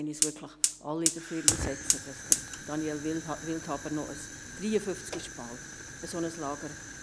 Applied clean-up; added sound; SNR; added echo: none; Fire; -2 dB; none.